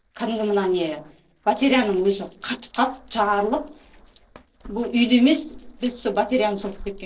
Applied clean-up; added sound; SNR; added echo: neural separator model SepFormer DNS4.